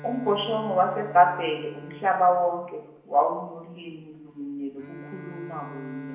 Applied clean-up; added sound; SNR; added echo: none; Bowed string instrument; 18 dB; reverberation time 0.8 s.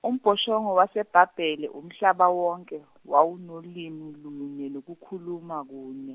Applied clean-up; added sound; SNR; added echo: none; none; none; none.